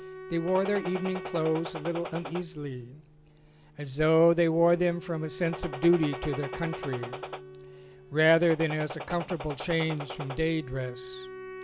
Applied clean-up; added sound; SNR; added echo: none; Gunshot, gunfire + Wind instrument, woodwind instrument; 12 dB; none.